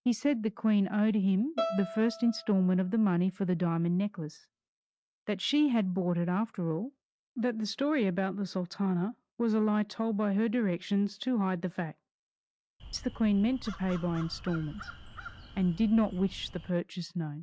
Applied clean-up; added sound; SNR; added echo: none; Crow + Bowed string instrument; 13 dB; none.